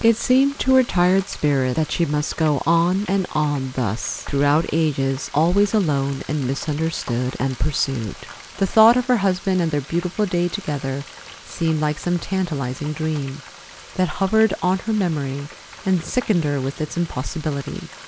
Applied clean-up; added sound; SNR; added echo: none; Frying (food); 19 dB; none.